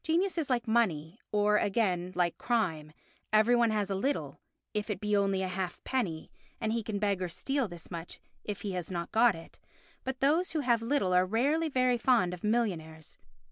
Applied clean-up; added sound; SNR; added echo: none; none; none; none.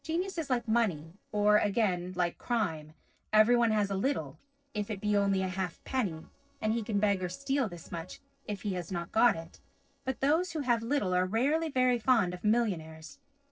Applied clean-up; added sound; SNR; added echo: neural separator model SepFormer DNS4.